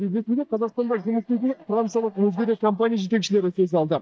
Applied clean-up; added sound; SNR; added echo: neural mask model DeepFilterNet 3.